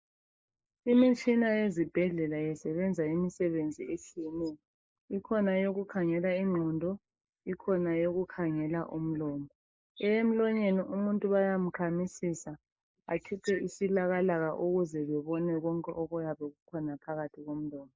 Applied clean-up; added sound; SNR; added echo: neural mask model Resemble Enhance denoiser.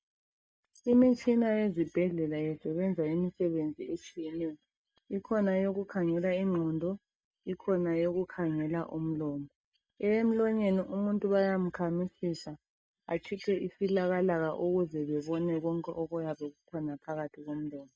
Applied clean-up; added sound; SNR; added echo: neural mask model DeepFilterNet 3.